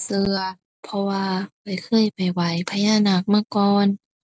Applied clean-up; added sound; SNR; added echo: none; none; none; none.